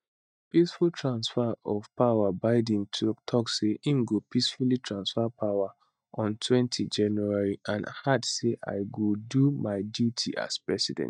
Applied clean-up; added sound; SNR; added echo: neural mask model DeepFilterNet 3.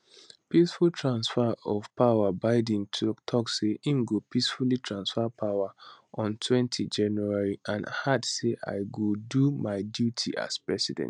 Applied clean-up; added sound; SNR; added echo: none; none; none; none.